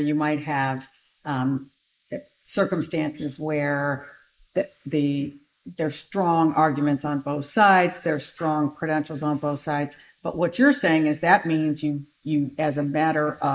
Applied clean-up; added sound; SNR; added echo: neural mask model Resemble Enhance denoiser.